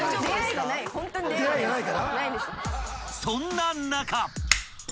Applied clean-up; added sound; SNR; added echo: none; Fire; 9 dB; none.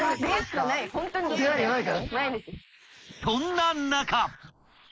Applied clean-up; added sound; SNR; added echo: neural mask model Resemble Enhance denoiser.